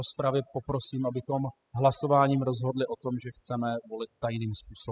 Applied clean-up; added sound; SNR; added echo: classical method spectral subtraction.